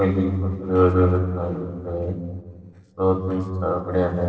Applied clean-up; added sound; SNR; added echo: neural separator model SepFormer DNS4.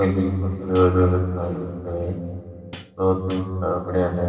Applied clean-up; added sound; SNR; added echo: none; Hi-hat; 14 dB; reverberation time 2.5 s.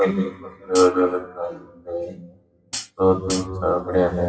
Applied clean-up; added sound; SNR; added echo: classical method WPE with log-MMSE.